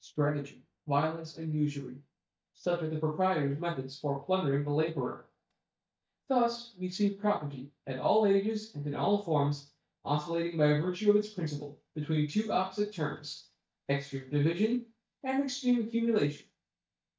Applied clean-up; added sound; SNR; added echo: neural mask model DeepFilterNet 3.